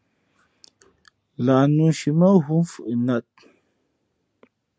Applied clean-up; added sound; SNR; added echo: none; none; none; none.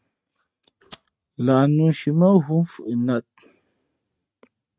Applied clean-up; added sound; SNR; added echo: neural mask model RNNoise.